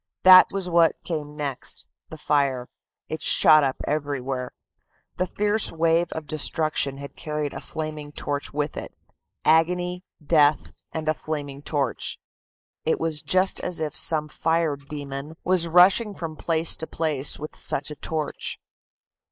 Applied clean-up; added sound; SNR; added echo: neural mask model Resemble Enhance denoiser.